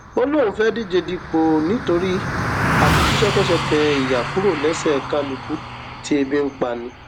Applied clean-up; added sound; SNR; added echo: none; Car passing by; 3 dB; none.